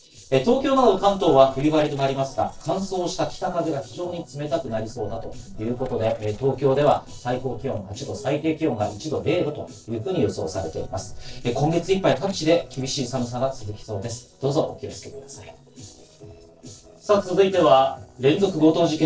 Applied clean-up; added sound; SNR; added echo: neural separator model SepFormer DNS4.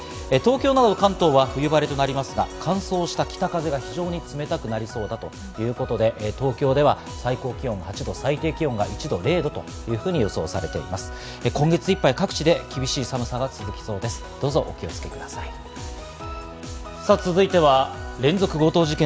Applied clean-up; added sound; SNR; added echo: none; none; none; none.